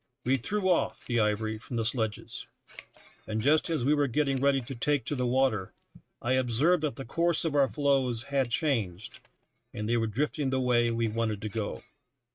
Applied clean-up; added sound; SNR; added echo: neural mask model RNNoise.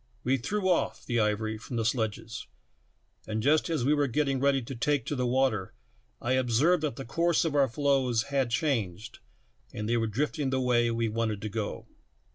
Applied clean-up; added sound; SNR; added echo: none; none; none; none.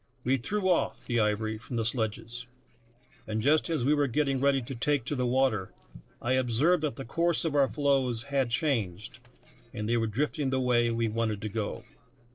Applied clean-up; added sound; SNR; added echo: neural separator model SepFormer DNS4.